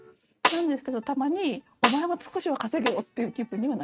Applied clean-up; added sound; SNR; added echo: neural mask model RNNoise.